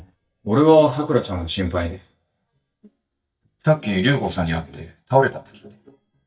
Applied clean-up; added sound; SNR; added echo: neural mask model DeepFilterNet 3.